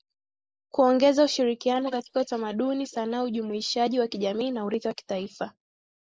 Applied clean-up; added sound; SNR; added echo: neural mask model Resemble Enhance denoiser.